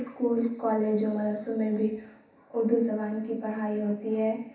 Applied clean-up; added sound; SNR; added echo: none; none; none; reverberation time 0.7 s.